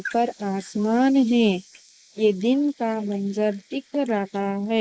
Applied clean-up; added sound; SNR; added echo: neural mask model Resemble Enhance denoiser.